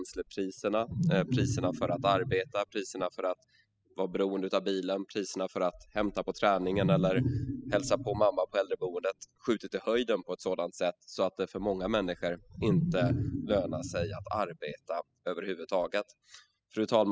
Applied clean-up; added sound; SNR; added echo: classical method spectral subtraction.